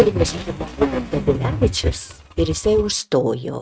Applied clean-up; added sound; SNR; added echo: neural mask model RNNoise.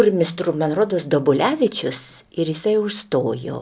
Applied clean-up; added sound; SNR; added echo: none; none; none; none.